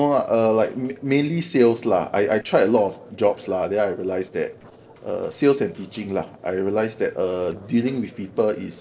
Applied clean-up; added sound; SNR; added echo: neural separator model SepFormer DNS4.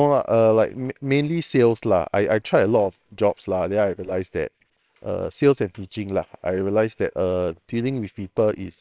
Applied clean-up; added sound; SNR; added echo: neural separator model SepFormer WHAMR!.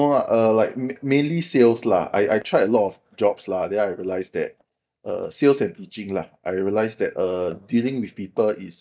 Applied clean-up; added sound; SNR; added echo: neural mask model DeepFilterNet 3.